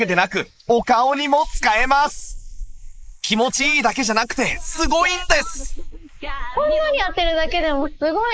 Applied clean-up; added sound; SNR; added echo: neural mask model Resemble Enhance denoiser.